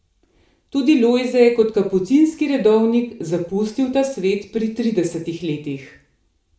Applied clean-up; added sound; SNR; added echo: none; none; none; reverberation time 0.4 s.